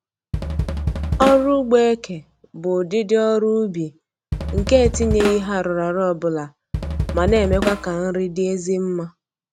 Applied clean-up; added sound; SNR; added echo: none; Drum kit; 5 dB; none.